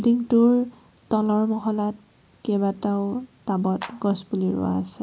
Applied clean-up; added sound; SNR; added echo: none; Clapping; 15 dB; none.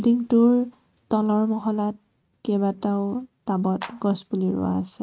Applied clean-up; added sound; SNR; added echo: neural mask model RNNoise.